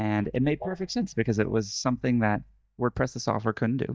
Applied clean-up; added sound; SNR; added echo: neural mask model DeepFilterNet 3.